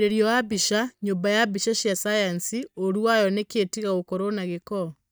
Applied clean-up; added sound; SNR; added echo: neural mask model DeepFilterNet 3.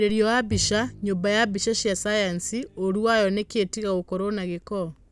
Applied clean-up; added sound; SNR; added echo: none; Bowed string instrument; 15 dB; none.